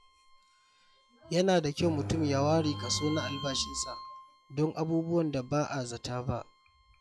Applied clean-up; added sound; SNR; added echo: classical method log-MMSE.